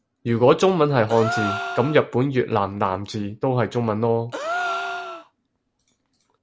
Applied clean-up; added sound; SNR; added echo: none; Gasp; 8 dB; none.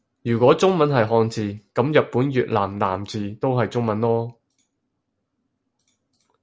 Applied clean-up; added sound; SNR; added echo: none; none; none; none.